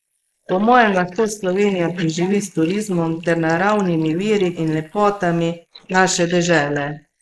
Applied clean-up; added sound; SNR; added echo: neural mask model Resemble Enhance denoiser.